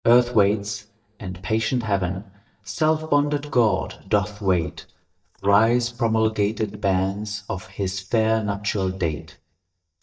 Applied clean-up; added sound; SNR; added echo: neural mask model DeepFilterNet 3.